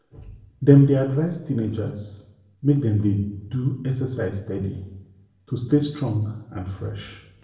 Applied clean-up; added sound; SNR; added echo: none; none; none; reverberation time 0.7 s.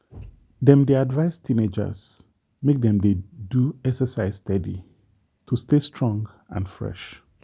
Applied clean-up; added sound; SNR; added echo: none; none; none; none.